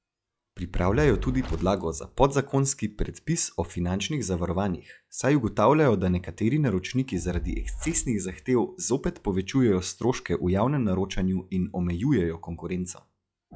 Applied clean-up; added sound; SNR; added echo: classical method log-MMSE.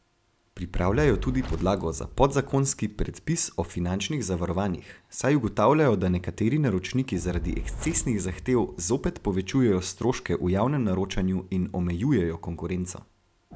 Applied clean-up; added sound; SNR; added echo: none; Fire; 15 dB; none.